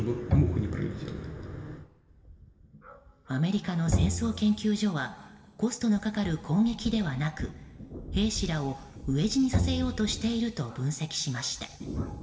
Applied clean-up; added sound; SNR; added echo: none; Bowed string instrument; 3 dB; reverberation time 1.4 s.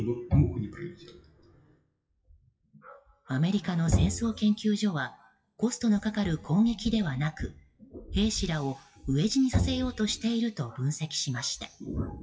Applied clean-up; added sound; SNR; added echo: classical method WPE with log-MMSE.